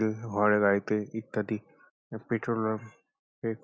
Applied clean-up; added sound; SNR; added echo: none; none; none; none.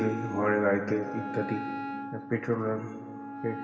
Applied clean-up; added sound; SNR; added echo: none; Wind instrument, woodwind instrument; 8 dB; reverberation time 2.3 s.